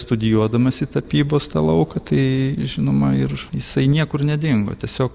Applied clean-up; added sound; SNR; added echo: none; none; none; none.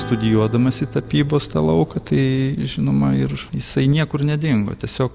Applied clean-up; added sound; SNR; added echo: none; Acoustic guitar / Strum; 19 dB; none.